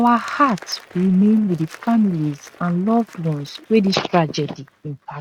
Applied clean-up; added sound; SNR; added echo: neural mask model RNNoise.